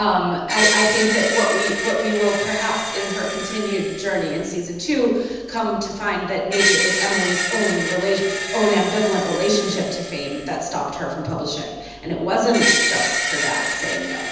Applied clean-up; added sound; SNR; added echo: none; Screech; 3 dB; reverberation time 1.1 s.